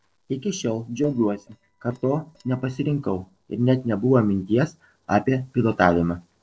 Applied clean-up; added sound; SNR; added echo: neural separator model SepFormer DNS4.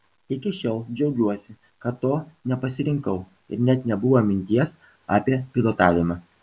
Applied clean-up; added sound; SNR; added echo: none; none; none; none.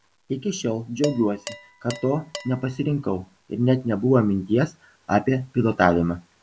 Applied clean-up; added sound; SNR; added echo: none; Dishes, pots, and pans; 15 dB; none.